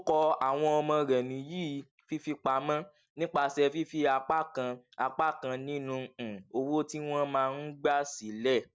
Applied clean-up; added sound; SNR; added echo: none; none; none; none.